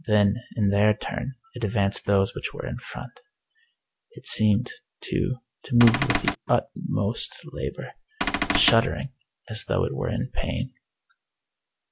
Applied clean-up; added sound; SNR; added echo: none; Cupboard open or close / Door; -1 dB; none.